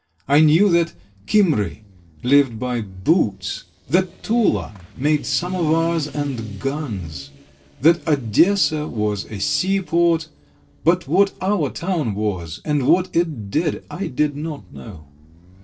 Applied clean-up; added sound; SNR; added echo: neural separator model SepFormer DNS4.